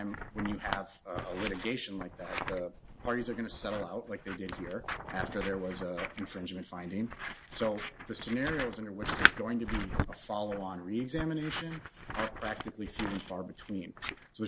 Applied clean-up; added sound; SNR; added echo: none; Scissors; 1 dB; none.